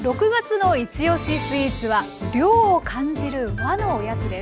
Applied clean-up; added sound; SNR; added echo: none; none; none; none.